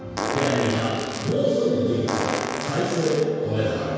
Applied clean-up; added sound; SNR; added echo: none; Fart; 7 dB; reverberation time 2.0 s.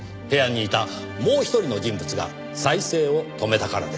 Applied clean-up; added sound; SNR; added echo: none; none; none; none.